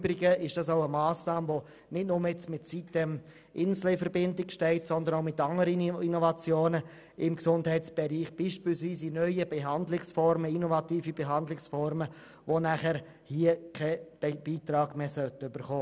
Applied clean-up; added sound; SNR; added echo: none; none; none; none.